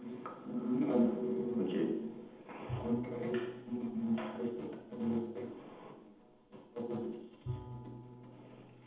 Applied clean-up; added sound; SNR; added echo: none; Bowed string instrument; 14 dB; reverberation time 0.8 s.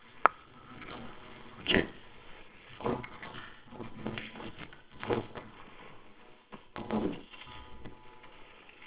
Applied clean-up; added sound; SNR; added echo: neural separator model SepFormer WHAMR!.